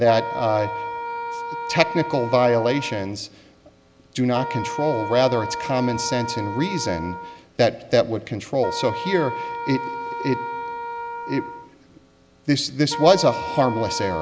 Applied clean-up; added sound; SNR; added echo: none; Wind instrument, woodwind instrument; 8 dB; none.